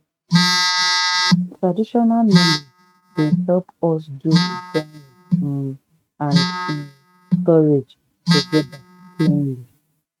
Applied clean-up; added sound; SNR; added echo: neural mask model RNNoise.